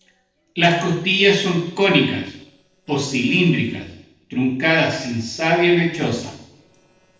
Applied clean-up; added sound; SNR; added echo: neural separator model SepFormer DNS4.